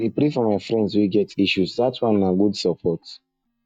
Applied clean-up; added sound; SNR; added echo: neural mask model DeepFilterNet 3.